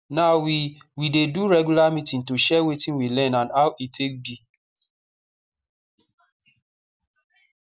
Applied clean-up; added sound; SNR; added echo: none; none; none; none.